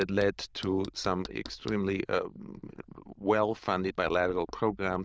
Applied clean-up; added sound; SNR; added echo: neural diffusion model UNIVERSE++.